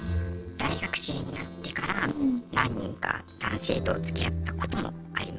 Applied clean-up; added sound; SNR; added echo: neural separator model SepFormer DNS4.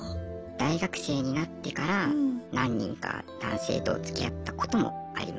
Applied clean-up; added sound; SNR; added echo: none; none; none; none.